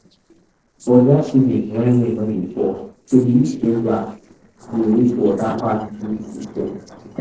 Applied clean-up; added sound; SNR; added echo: neural separator model SepFormer DNS4.